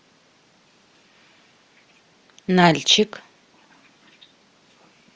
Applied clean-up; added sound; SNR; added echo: none; none; none; none.